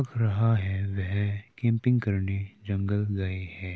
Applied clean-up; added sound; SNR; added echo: none; none; none; none.